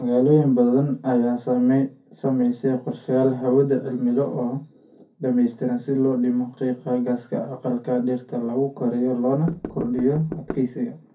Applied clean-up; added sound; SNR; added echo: none; Knock / Wood; 12 dB; reverberation time 0.3 s.